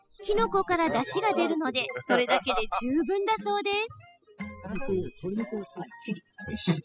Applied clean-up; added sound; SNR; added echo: classical method spectral subtraction.